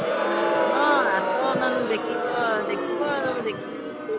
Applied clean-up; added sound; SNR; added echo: none; Crowd; -2 dB; none.